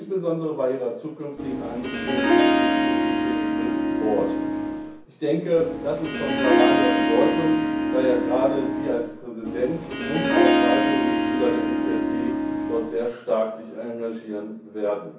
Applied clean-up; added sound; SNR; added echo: none; Harp; -4 dB; reverberation time 0.6 s.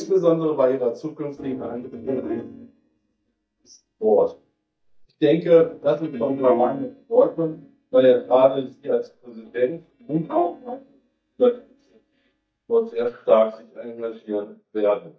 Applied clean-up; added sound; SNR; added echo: neural mask model DeepFilterNet 3.